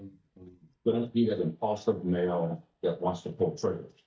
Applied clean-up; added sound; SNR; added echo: neural mask model DeepFilterNet 3.